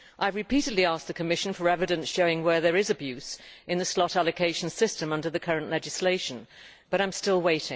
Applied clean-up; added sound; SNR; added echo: none; none; none; none.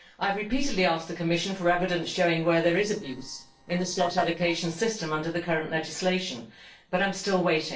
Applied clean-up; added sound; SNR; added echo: neural separator model SepFormer DNS4.